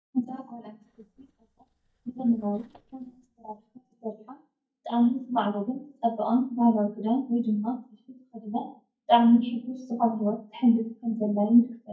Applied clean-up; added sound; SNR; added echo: neural mask model DeepFilterNet 3.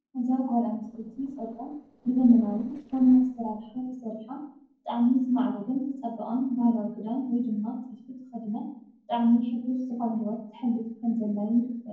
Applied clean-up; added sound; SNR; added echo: neural separator model SepFormer DNS4.